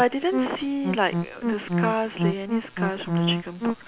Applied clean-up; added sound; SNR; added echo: none; Musical instrument; 0 dB; none.